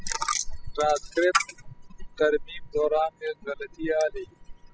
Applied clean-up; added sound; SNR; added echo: classical method spectral subtraction.